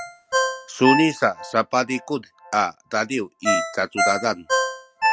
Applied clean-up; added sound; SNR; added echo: none; Ringtone; 1 dB; none.